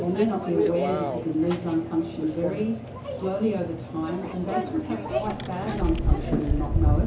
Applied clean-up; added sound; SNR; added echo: none; Microwave oven; 0 dB; reverberation time 0.7 s.